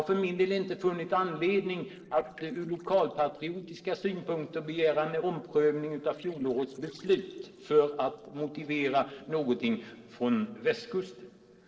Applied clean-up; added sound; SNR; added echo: neural separator model SepFormer DNS4.